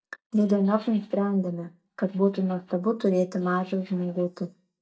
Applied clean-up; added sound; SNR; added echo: neural mask model DeepFilterNet 3.